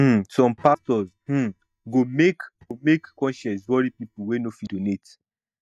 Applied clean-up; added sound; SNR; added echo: neural mask model DeepFilterNet 3.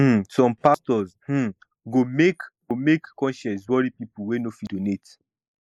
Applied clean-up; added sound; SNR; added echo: neural mask model Resemble Enhance denoiser.